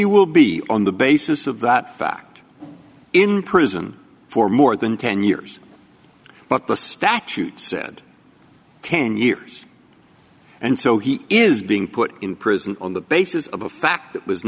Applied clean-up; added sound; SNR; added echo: none; none; none; none.